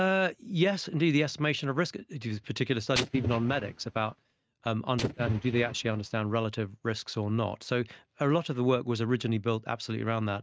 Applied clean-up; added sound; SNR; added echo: neural mask model RNNoise.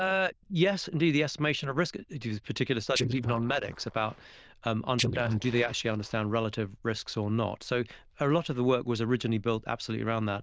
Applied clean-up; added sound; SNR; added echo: neural diffusion model UNIVERSE++.